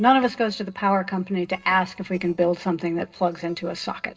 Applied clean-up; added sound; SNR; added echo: neural separator model SepFormer DNS4.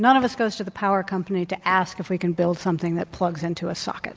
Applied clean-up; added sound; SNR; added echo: none; none; none; none.